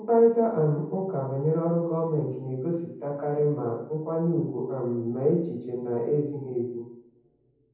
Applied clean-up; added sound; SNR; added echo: none; none; none; reverberation time 0.9 s.